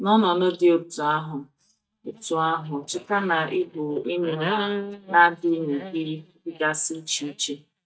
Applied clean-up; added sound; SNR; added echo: neural mask model DeepFilterNet 3.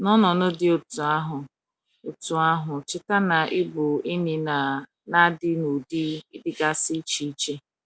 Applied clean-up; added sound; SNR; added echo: none; none; none; none.